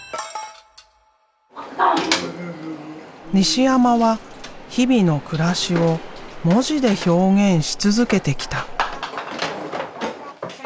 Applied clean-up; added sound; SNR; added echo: none; none; none; none.